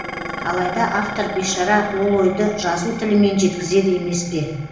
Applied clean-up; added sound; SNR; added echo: none; Dishes, pots, and pans; 11 dB; reverberation time 1.0 s.